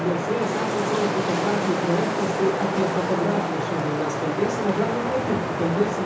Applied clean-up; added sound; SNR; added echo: none; Wind; 0 dB; reverberation time 0.7 s.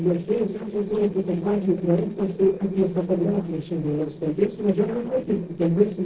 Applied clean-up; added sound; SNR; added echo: neural separator model SepFormer DNS4.